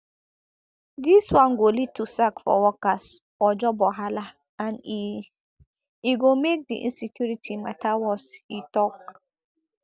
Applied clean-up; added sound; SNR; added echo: none; none; none; none.